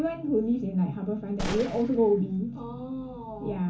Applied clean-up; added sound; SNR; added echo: none; Gunshot, gunfire; 10 dB; reverberation time 0.3 s.